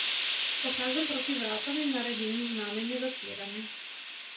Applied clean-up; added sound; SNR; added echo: none; Hiss; -4 dB; reverberation time 0.2 s.